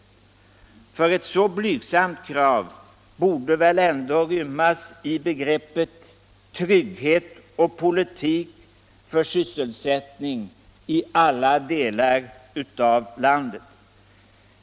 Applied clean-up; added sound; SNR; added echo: none; none; none; none.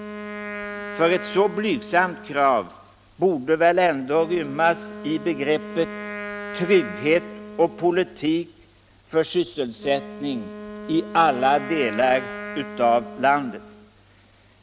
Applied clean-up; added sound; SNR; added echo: none; Wind instrument, woodwind instrument; 13 dB; none.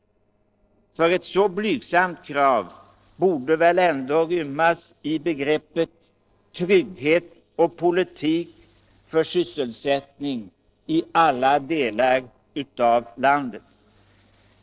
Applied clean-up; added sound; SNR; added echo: neural separator model SepFormer DNS4.